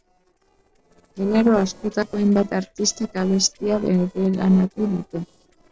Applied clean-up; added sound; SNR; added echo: neural separator model SepFormer DNS4.